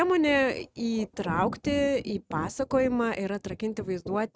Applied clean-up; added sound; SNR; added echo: neural mask model RNNoise.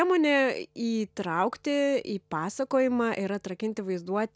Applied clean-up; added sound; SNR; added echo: none; none; none; none.